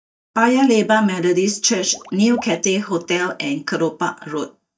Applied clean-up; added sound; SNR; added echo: neural mask model DeepFilterNet 3.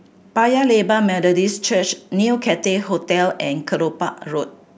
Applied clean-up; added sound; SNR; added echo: none; none; none; none.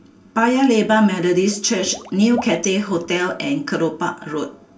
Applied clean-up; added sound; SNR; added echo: none; Water / Liquid; 19 dB; reverberation time 0.2 s.